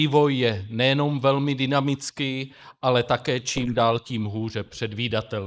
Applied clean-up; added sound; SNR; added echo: neural mask model Resemble Enhance denoiser.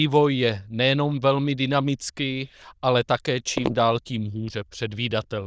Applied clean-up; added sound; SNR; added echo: neural diffusion model UNIVERSE++.